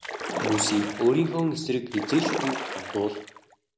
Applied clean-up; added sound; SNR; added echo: none; Splash, splatter; 6 dB; none.